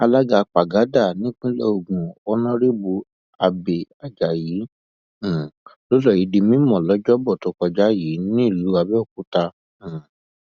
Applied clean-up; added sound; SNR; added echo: none; none; none; none.